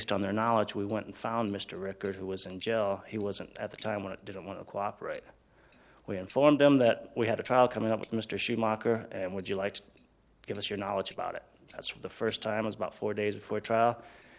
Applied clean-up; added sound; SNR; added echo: neural separator model SepFormer DNS4.